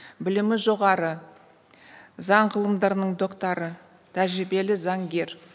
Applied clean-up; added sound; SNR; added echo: none; none; none; none.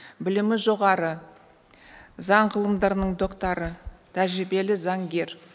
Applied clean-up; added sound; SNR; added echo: none; Tap; 18 dB; none.